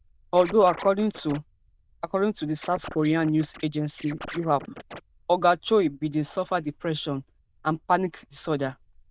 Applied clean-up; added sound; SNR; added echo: neural diffusion model UNIVERSE++.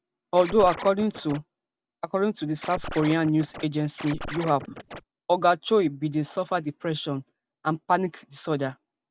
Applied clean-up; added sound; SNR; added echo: none; Scratching (performance technique); 11 dB; none.